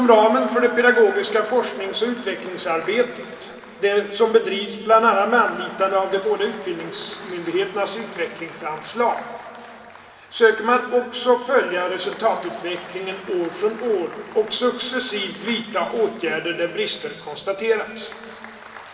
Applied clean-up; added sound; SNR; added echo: none; Applause; 20 dB; reverberation time 2.4 s.